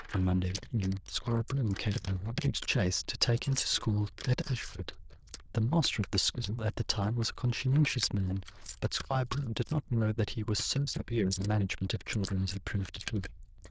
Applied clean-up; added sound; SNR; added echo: neural diffusion model UNIVERSE++.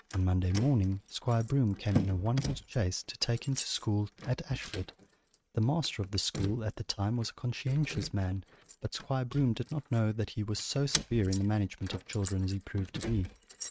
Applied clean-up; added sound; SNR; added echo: neural mask model RNNoise.